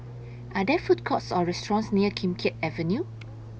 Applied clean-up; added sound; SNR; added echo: none; Fixed-wing aircraft, airplane; 12 dB; none.